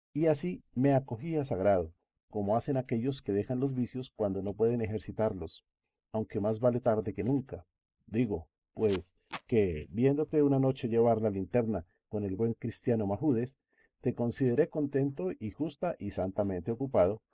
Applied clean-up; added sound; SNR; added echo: neural mask model DeepFilterNet 3.